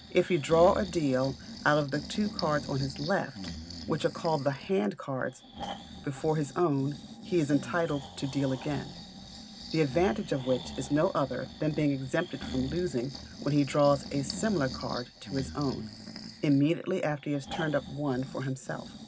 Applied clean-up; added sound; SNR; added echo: none; Breathing; 13 dB; none.